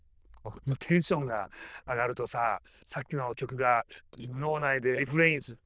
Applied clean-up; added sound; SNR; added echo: neural diffusion model UNIVERSE++.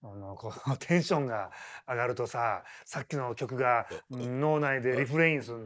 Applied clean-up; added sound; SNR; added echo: neural mask model Resemble Enhance denoiser.